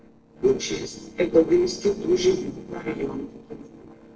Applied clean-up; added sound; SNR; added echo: neural separator model SepFormer DNS4.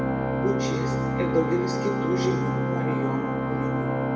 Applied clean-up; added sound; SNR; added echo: none; Organ; -4 dB; reverberation time 1.1 s.